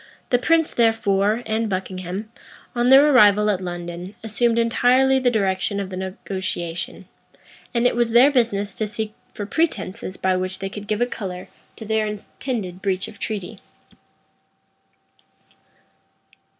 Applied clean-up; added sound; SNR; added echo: none; none; none; none.